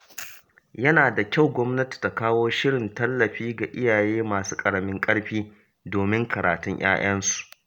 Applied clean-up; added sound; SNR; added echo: none; none; none; none.